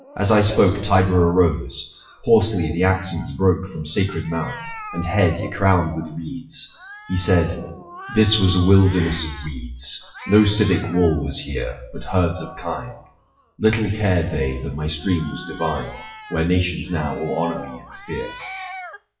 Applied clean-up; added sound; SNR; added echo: classical method WPE with log-MMSE.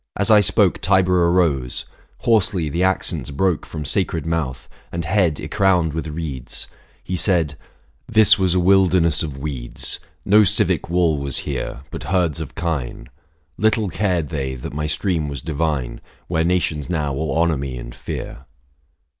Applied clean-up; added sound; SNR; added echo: none; none; none; none.